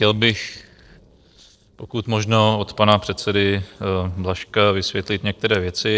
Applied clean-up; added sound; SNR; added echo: neural separator model SepFormer DNS4.